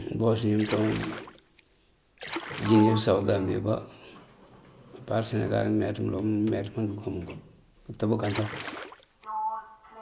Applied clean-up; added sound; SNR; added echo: none; Splash, splatter + Sliding door; 11 dB; none.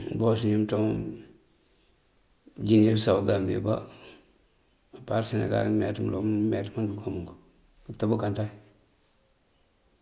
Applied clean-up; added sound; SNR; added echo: none; none; none; none.